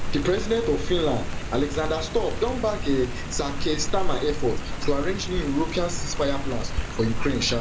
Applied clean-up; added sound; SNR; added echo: none; Rain; 0 dB; none.